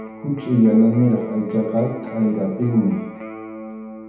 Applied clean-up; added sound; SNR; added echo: none; Electric guitar; 15 dB; reverberation time 1.0 s.